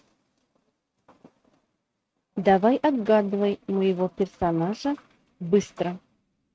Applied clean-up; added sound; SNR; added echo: neural mask model RNNoise.